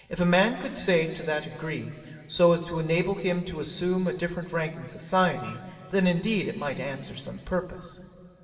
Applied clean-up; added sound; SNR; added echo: none; none; none; reverberation time 2.5 s.